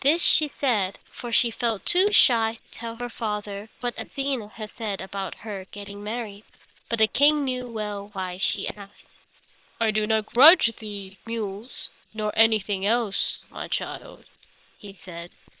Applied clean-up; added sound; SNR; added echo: neural separator model SepFormer WHAM!.